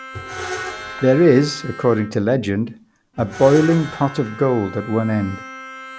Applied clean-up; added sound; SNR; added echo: none; Screech + Bowed string instrument; 14 dB; none.